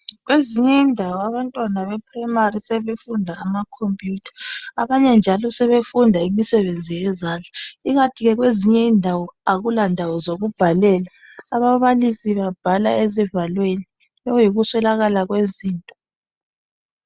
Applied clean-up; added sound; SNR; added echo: none; none; none; none.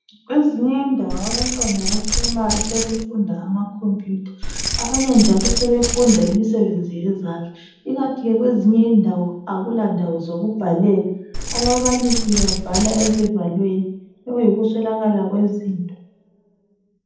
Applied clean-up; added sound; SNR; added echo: none; Keys jangling; 2 dB; reverberation time 0.8 s.